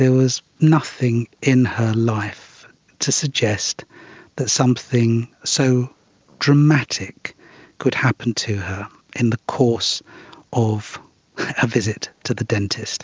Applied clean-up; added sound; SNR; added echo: none; none; none; none.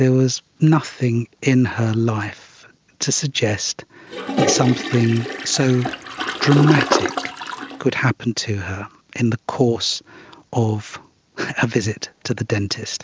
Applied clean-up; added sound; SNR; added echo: none; Toilet flush; 3 dB; none.